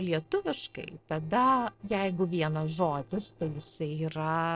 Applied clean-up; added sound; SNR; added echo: neural separator model SepFormer DNS4.